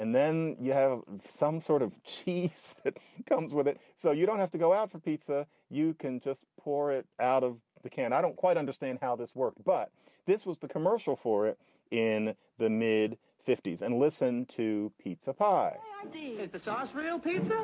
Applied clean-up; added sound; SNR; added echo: none; none; none; none.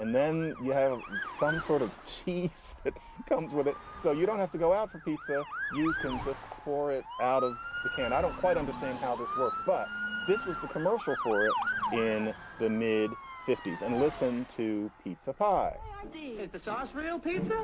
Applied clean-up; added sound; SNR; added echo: none; Motor vehicle (road) / Siren; 8 dB; none.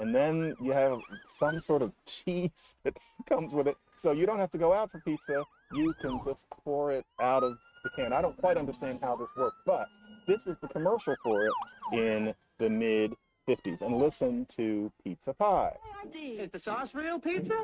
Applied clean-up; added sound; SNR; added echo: neural mask model RNNoise.